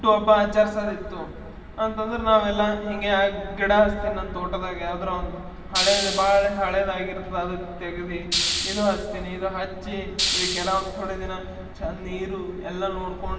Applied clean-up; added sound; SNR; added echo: none; Hiss; 4 dB; reverberation time 2.3 s.